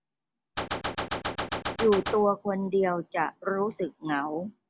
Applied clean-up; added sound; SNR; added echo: none; Gunshot, gunfire; 3 dB; none.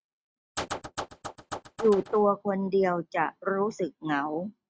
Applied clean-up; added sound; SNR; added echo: neural mask model RNNoise.